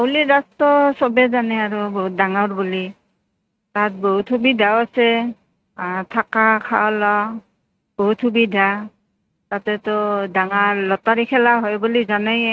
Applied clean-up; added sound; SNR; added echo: neural mask model RNNoise.